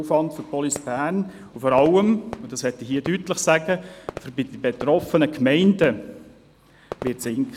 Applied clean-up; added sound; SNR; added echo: none; Fireworks; 18 dB; none.